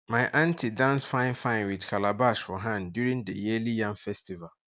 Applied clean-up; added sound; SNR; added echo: none; none; none; none.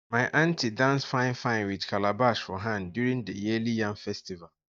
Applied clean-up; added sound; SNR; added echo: neural mask model DeepFilterNet 3.